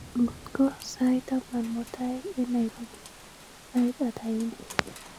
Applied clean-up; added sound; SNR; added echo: none; Rain; 17 dB; none.